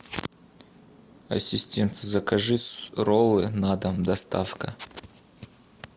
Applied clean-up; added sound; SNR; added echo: none; none; none; none.